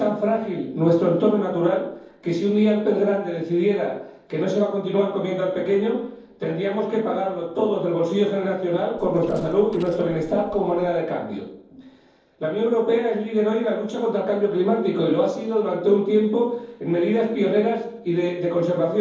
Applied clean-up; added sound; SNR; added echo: neural separator model SepFormer DNS4.